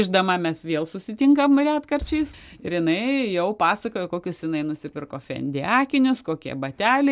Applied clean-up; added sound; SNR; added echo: none; Boom; 18 dB; none.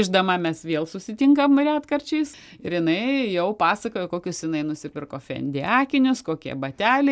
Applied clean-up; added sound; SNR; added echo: none; none; none; none.